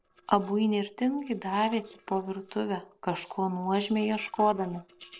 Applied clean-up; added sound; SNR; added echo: neural separator model SepFormer DNS4.